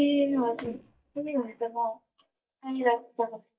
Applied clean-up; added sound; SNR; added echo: neural mask model DeepFilterNet 3.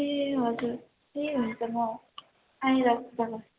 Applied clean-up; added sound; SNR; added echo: none; none; none; none.